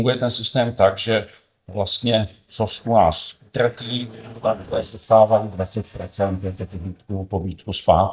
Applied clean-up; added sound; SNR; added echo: neural mask model DeepFilterNet 3.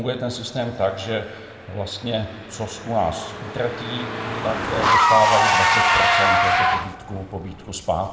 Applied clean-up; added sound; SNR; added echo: none; Engine / Car; -4 dB; reverberation time 1.8 s.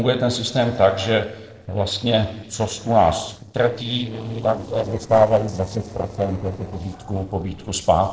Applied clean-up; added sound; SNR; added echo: neural separator model SepFormer DNS4.